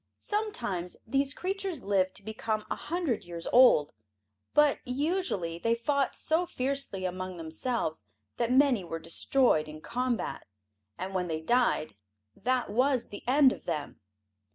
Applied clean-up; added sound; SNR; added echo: none; none; none; none.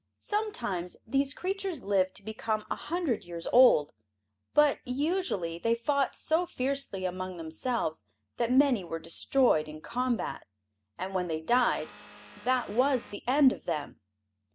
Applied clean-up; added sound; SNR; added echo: none; Vehicle; 19 dB; none.